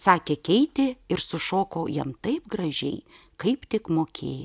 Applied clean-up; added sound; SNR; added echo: none; none; none; none.